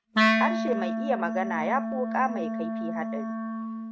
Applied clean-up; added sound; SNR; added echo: neural mask model RNNoise.